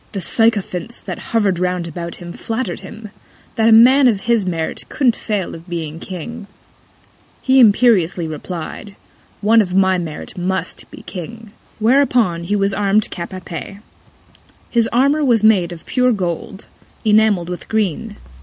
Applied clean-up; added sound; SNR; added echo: none; none; none; none.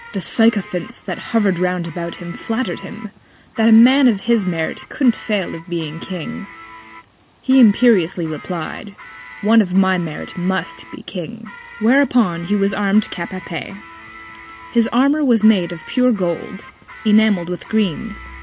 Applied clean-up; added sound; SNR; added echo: none; Guitar; 20 dB; none.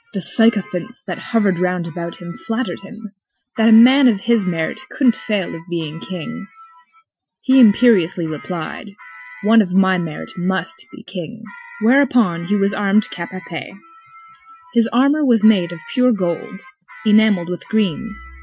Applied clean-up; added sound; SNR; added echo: classical method Wiener filter.